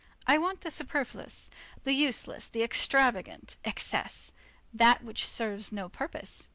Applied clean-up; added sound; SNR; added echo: none; none; none; none.